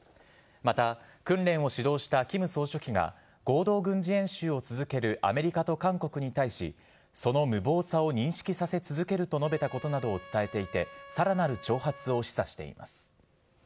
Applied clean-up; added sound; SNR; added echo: none; Trumpet; 19 dB; none.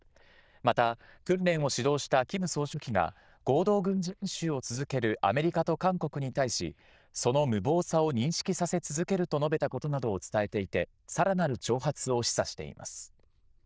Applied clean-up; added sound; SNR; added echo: neural diffusion model UNIVERSE++.